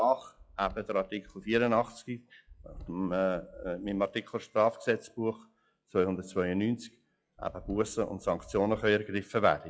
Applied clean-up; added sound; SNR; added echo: classical method log-MMSE.